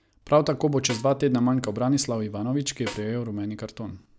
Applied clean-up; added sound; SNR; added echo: none; Snare drum; 16 dB; none.